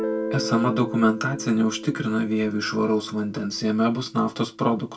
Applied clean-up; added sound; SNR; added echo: none; Guitar; 10 dB; reverberation time 0.1 s.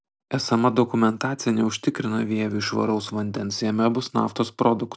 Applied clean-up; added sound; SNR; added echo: none; none; none; none.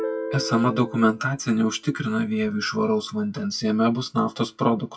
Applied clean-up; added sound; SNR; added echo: classical method WPE with log-MMSE.